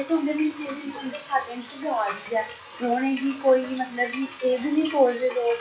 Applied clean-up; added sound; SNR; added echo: classical method WPE with log-MMSE.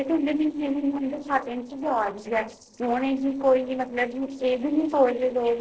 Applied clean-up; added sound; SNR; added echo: neural separator model SepFormer DNS4.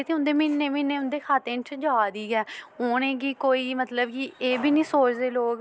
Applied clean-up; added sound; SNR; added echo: none; none; none; none.